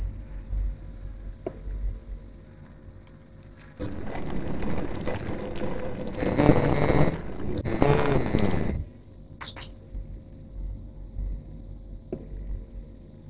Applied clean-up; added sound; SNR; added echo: neural separator model SepFormer DNS4.